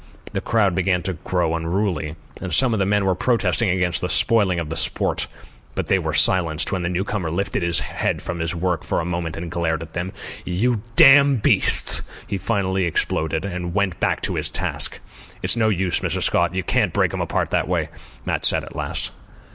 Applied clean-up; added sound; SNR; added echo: none; none; none; none.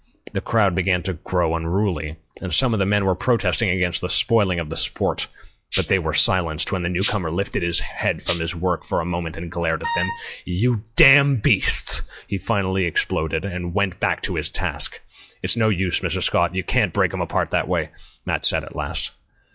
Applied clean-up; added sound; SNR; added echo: classical method log-MMSE.